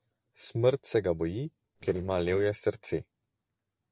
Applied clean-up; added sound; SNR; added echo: neural separator model SepFormer DNS4.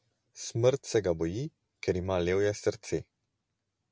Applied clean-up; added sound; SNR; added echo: none; none; none; none.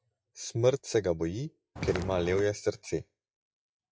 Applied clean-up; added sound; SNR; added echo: classical method log-MMSE.